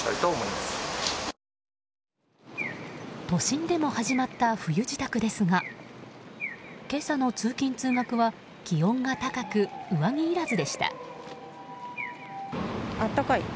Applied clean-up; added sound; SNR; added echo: none; none; none; none.